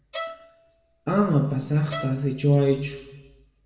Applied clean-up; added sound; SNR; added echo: none; Bowed string instrument; 16 dB; reverberation time 1.1 s.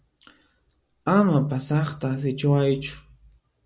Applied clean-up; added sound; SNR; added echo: none; none; none; none.